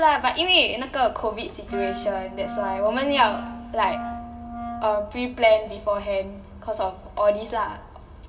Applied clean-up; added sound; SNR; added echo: none; Wind instrument, woodwind instrument; 10 dB; reverberation time 1.7 s.